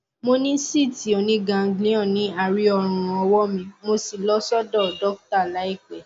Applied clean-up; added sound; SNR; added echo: none; none; none; none.